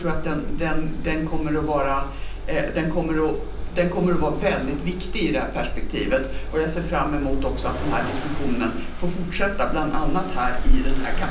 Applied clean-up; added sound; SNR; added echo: none; Accelerating, revving, vroom; -1 dB; reverberation time 0.6 s.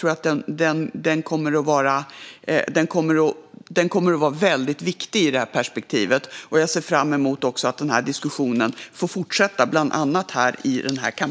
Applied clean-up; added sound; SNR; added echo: none; none; none; none.